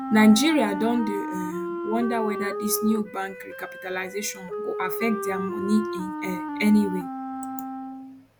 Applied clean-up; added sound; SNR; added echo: none; Wind instrument, woodwind instrument; 6 dB; none.